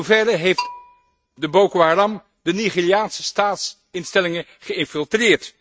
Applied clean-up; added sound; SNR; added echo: neural mask model RNNoise.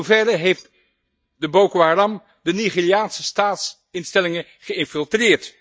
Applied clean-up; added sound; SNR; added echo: neural mask model DeepFilterNet 3.